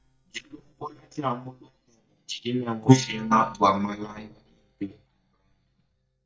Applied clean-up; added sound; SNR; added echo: neural mask model DeepFilterNet 3.